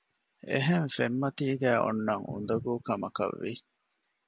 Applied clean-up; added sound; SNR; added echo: none; none; none; none.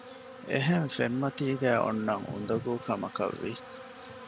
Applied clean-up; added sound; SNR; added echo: none; Insect; 15 dB; none.